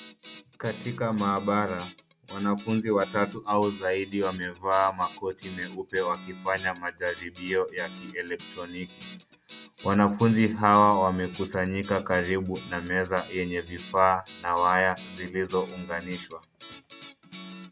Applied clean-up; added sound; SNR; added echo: none; Guitar; 17 dB; none.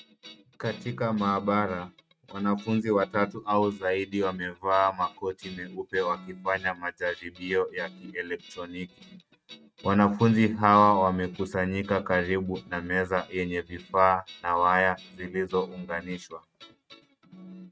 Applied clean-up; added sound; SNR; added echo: neural mask model RNNoise.